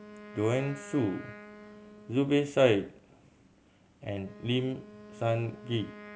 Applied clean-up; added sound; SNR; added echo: none; Wind instrument, woodwind instrument; 18 dB; none.